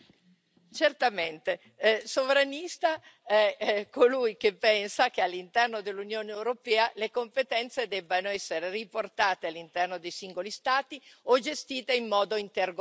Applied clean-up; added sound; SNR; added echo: none; none; none; none.